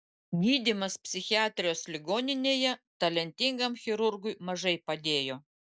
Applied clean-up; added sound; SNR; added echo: none; none; none; none.